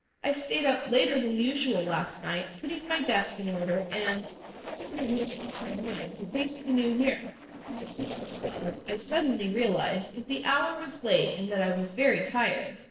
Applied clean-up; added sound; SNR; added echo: neural separator model SepFormer DNS4.